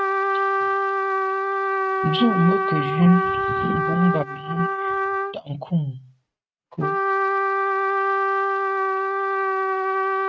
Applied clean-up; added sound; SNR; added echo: neural mask model RNNoise.